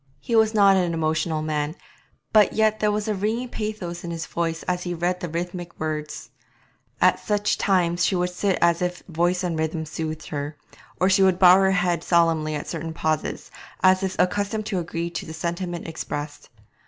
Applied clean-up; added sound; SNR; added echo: none; none; none; none.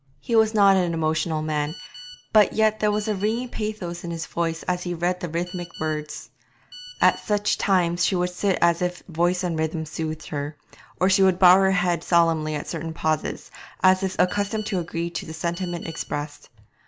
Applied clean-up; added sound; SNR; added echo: none; Telephone; 19 dB; none.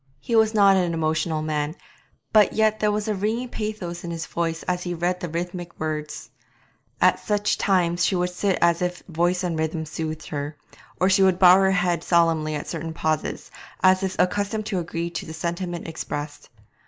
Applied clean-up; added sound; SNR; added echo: neural mask model Resemble Enhance denoiser.